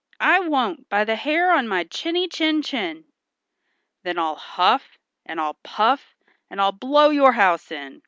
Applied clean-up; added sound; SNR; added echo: none; none; none; none.